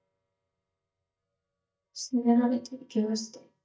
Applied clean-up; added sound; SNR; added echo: neural mask model DeepFilterNet 3.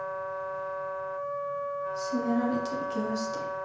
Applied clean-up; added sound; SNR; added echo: none; Wind instrument, woodwind instrument; -2 dB; reverberation time 0.5 s.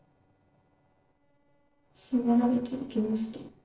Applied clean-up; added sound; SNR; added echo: neural separator model SepFormer DNS4.